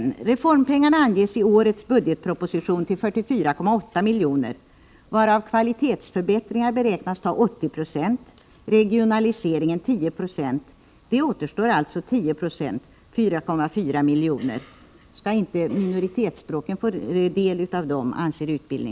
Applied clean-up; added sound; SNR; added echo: none; none; none; none.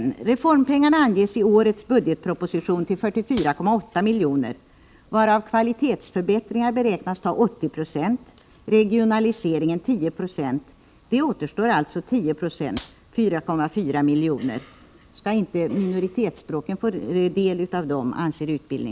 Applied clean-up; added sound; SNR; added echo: none; Clapping; 20 dB; none.